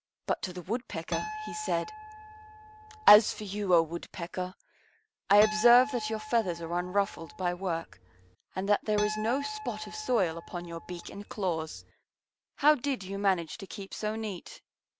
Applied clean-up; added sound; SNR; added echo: none; Harp; 12 dB; none.